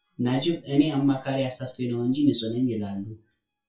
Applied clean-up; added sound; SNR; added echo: classical method WPE with log-MMSE.